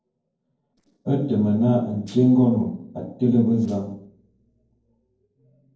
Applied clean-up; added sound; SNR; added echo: neural separator model SepFormer DNS4.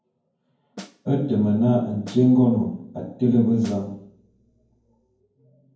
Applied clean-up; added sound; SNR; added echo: none; Snare drum; 19 dB; reverberation time 0.9 s.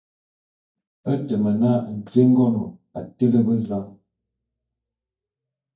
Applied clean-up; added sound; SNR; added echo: neural mask model DeepFilterNet 3.